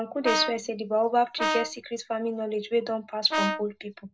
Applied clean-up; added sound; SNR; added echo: none; Brass instrument; 3 dB; reverberation time 0.2 s.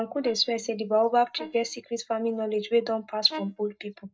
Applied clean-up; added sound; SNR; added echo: neural mask model DeepFilterNet 3.